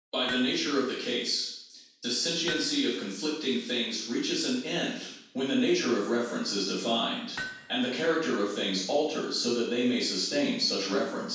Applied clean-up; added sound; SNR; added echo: none; Hammer; 15 dB; reverberation time 0.7 s.